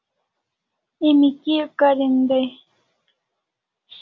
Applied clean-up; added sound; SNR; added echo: none; none; none; none.